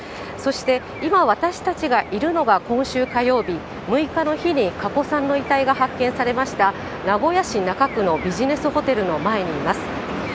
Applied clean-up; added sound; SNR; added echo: none; none; none; none.